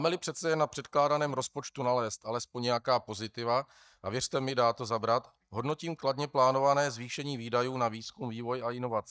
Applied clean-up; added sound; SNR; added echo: neural mask model DeepFilterNet 3.